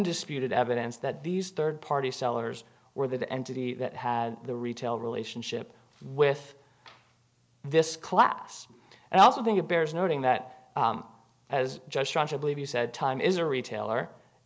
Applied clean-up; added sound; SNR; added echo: none; none; none; none.